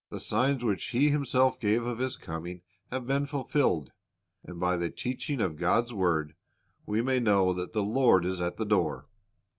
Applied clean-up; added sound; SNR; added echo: none; none; none; none.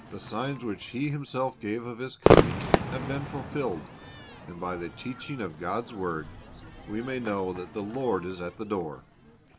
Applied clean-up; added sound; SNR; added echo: none; Crowd / Fireworks; -3 dB; none.